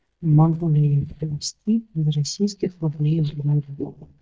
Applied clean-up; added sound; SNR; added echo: neural mask model DeepFilterNet 3.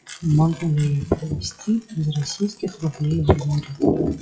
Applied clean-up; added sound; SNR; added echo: classical method WPE with log-MMSE.